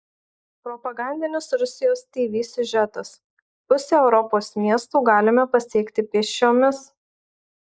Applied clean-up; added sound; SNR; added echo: neural mask model Resemble Enhance denoiser.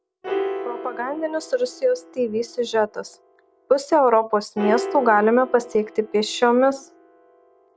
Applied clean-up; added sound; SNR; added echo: none; Piano; 11 dB; none.